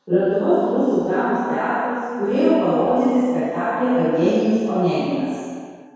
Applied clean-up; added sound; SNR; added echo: none; none; none; reverberation time 2.0 s.